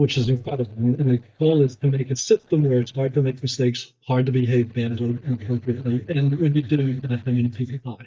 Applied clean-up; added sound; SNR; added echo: neural mask model DeepFilterNet 3.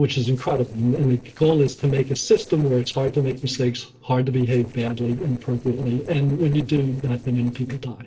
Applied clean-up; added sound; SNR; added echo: neural separator model SepFormer DNS4.